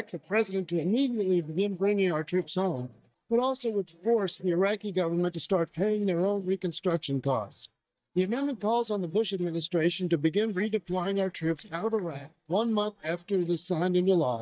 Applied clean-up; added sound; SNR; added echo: neural mask model DeepFilterNet 3.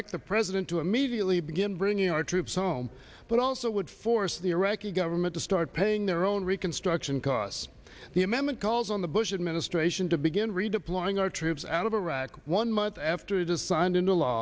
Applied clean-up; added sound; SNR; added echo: none; none; none; none.